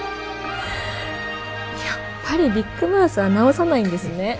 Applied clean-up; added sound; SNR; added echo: none; none; none; none.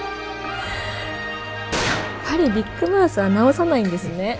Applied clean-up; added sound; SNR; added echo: none; Gunshot, gunfire; 8 dB; none.